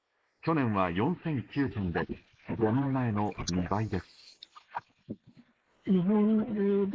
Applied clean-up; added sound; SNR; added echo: neural mask model Resemble Enhance denoiser.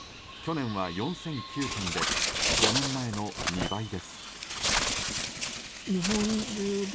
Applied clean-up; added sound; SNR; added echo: none; Bird; -1 dB; none.